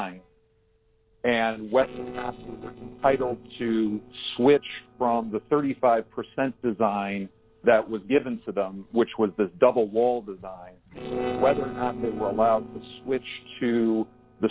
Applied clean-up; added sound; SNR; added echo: neural separator model SepFormer DNS4.